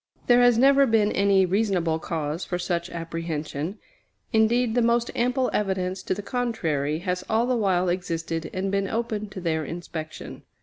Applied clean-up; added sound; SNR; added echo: none; none; none; none.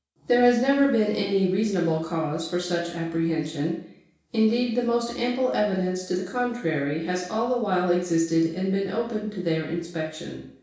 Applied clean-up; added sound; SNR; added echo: none; none; none; reverberation time 0.6 s.